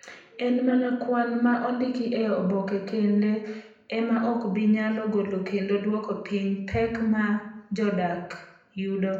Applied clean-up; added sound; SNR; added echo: none; none; none; reverberation time 0.7 s.